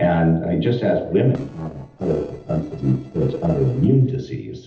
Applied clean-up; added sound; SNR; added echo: neural separator model SepFormer DNS4.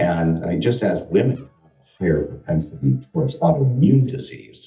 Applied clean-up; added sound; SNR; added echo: neural mask model DeepFilterNet 3.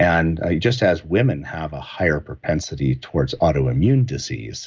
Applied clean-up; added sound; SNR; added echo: none; none; none; none.